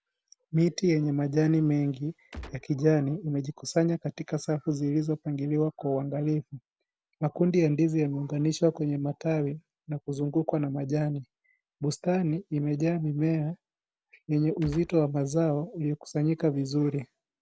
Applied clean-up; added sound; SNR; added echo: none; Gunshot, gunfire; 13 dB; none.